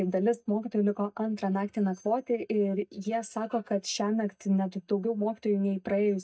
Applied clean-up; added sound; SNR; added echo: neural mask model DeepFilterNet 3.